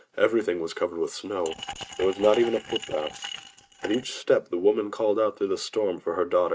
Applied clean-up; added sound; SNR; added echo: neural mask model RNNoise.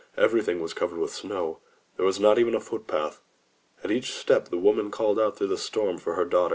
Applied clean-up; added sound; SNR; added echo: none; none; none; none.